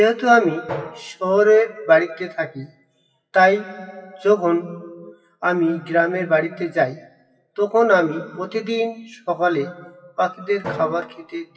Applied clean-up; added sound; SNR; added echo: classical method WPE with log-MMSE.